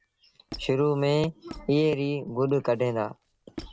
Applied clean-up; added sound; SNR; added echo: none; Squeak; 20 dB; none.